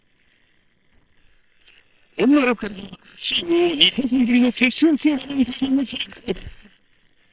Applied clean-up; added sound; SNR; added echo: neural separator model SepFormer WHAM!.